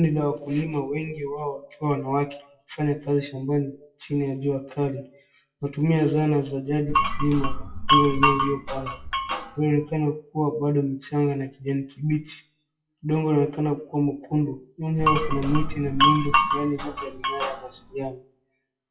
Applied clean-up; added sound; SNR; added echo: classical method WPE with log-MMSE.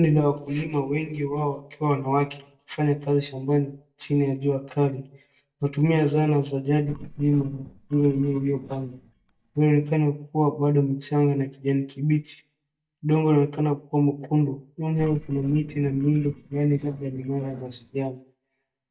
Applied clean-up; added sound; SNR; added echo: neural mask model DeepFilterNet 3.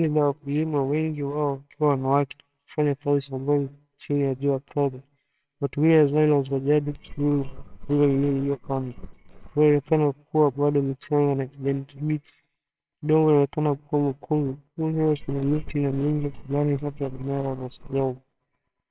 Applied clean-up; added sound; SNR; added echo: neural separator model SepFormer WHAMR!.